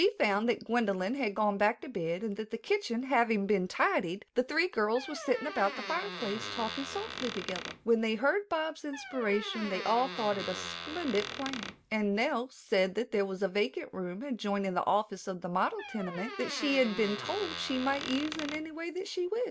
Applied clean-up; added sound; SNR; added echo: none; Squeak; 9 dB; none.